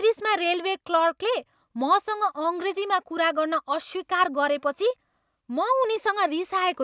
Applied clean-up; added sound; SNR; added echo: none; none; none; none.